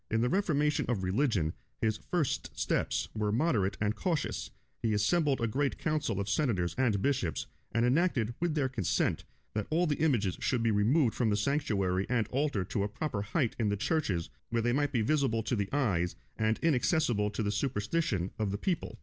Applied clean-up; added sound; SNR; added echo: none; none; none; none.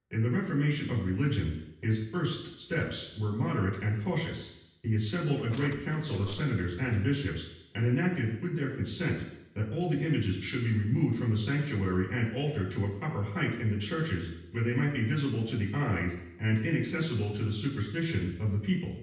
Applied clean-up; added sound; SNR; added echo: neural separator model SepFormer DNS4.